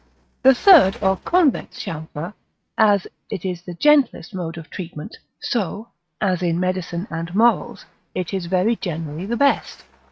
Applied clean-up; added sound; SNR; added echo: neural mask model RNNoise.